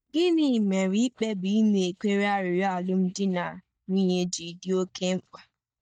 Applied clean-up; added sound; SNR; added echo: neural mask model DeepFilterNet 3.